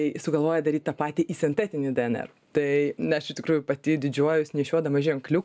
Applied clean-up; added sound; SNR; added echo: none; none; none; none.